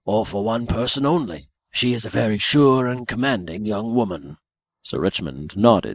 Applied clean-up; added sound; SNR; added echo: neural mask model Resemble Enhance denoiser.